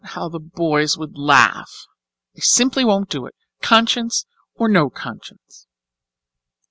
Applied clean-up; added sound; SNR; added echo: none; none; none; none.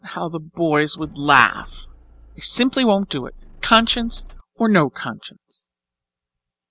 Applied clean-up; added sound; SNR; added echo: none; Motor vehicle (road); 19 dB; none.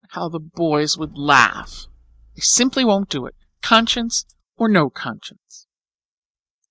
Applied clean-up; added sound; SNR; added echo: neural mask model DeepFilterNet 3.